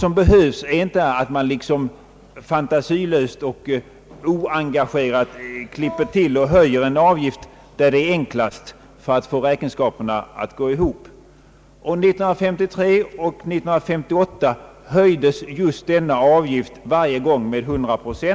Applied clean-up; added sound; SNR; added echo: none; Wind instrument, woodwind instrument; 16 dB; none.